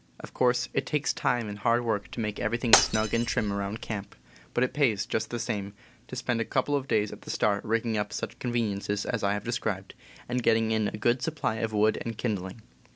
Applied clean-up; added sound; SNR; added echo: none; Shatter; 2 dB; none.